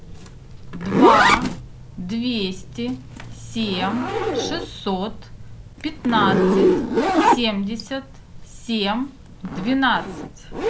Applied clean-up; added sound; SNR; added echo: none; Zipper (clothing); -2 dB; none.